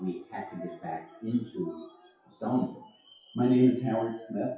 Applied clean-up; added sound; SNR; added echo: classical method WPE with log-MMSE.